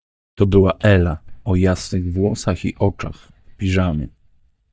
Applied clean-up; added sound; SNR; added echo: neural mask model DeepFilterNet 3.